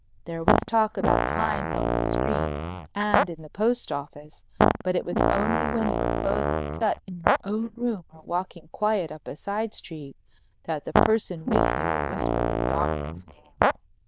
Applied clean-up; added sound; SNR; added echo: neural diffusion model UNIVERSE++.